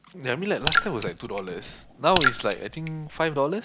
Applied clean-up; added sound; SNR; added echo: none; Raindrop / Splash, splatter; 2 dB; none.